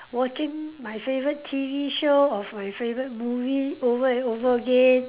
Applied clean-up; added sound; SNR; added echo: none; none; none; none.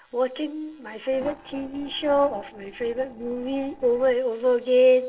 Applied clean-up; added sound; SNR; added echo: neural separator model SepFormer DNS4.